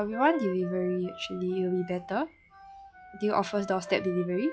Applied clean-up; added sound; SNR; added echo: classical method log-MMSE.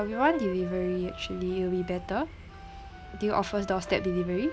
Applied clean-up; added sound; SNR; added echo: none; Wind instrument, woodwind instrument; 13 dB; none.